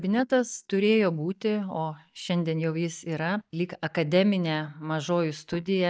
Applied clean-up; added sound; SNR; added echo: neural mask model DeepFilterNet 3.